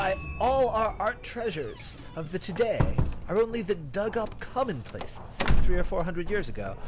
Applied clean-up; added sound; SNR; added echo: none; Doorbell; -1 dB; none.